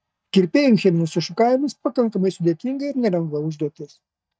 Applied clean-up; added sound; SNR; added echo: neural mask model DeepFilterNet 3.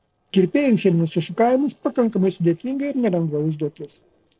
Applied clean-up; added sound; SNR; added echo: neural separator model SepFormer DNS4.